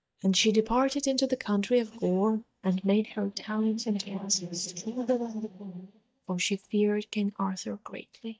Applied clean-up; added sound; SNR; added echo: neural mask model DeepFilterNet 3.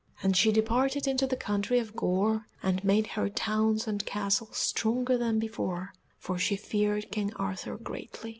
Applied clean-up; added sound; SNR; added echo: none; none; none; none.